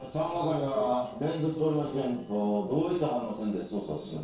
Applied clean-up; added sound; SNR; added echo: neural separator model SepFormer DNS4.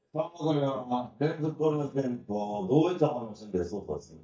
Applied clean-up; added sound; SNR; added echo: neural mask model DeepFilterNet 3.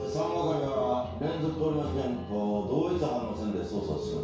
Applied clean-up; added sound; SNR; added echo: none; Telephone; 10 dB; reverberation time 0.6 s.